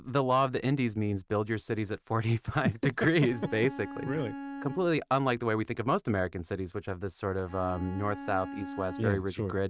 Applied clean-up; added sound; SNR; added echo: neural mask model RNNoise.